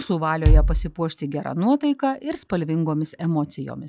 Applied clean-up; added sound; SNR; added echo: classical method log-MMSE.